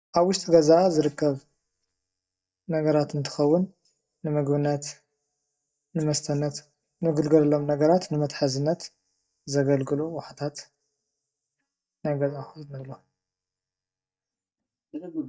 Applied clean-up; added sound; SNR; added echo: neural mask model DeepFilterNet 3.